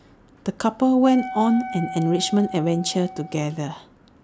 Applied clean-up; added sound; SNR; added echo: none; Wind instrument, woodwind instrument; 12 dB; none.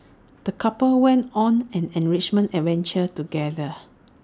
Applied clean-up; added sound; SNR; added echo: none; none; none; none.